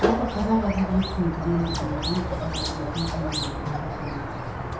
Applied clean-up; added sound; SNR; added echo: none; Squeak; 1 dB; reverberation time 0.7 s.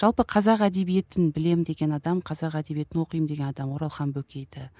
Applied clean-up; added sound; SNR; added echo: none; none; none; none.